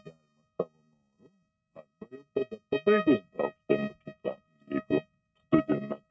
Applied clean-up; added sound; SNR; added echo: neural mask model RNNoise.